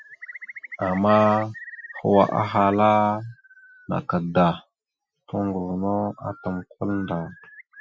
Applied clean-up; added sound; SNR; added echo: classical method Wiener filter.